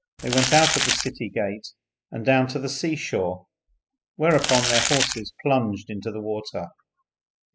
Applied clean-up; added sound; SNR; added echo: classical method spectral subtraction.